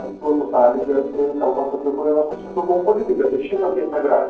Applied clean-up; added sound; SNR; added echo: neural separator model SepFormer DNS4.